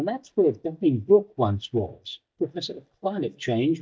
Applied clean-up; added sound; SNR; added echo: neural mask model DeepFilterNet 3.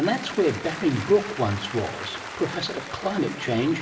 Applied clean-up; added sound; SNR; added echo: none; Applause / Cheering; 11 dB; reverberation time 0.8 s.